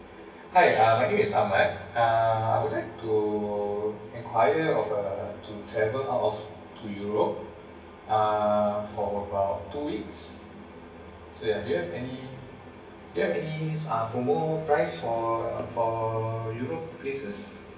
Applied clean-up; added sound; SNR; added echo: none; none; none; reverberation time 0.1 s.